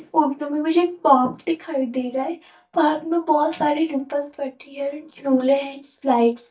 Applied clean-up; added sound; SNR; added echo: neural mask model DeepFilterNet 3.